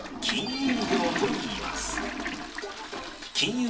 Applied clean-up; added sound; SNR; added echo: none; Toilet flush; 2 dB; reverberation time 0.3 s.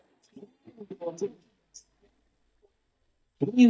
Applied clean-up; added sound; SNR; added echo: neural mask model DeepFilterNet 3.